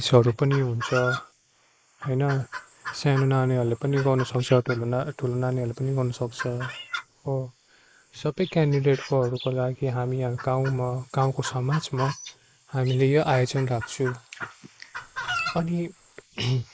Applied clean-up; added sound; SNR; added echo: neural mask model Resemble Enhance denoiser.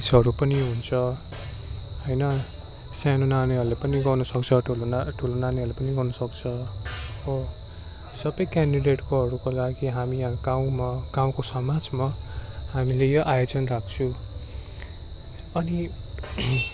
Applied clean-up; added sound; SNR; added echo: none; none; none; none.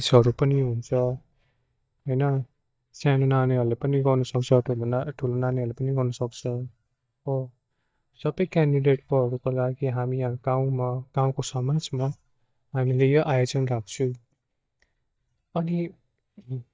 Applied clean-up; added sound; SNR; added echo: neural mask model DeepFilterNet 3.